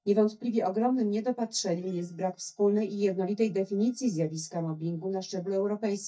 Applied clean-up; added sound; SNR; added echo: neural mask model DeepFilterNet 3.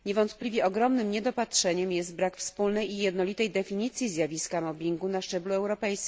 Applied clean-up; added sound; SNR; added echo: none; none; none; none.